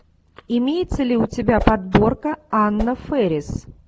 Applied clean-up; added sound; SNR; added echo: none; Whoosh, swoosh, swish; 10 dB; none.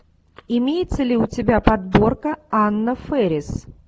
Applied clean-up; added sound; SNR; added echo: none; none; none; none.